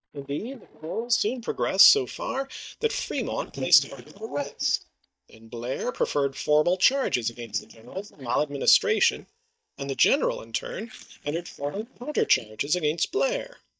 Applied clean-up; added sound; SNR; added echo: neural mask model DeepFilterNet 3.